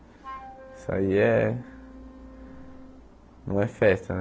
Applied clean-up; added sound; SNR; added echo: none; Wind instrument, woodwind instrument; 20 dB; none.